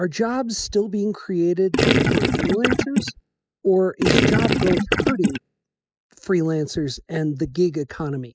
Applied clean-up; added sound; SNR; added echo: classical method spectral subtraction.